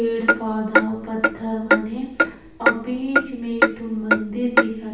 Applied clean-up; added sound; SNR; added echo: none; Clock; -4 dB; reverberation time 0.9 s.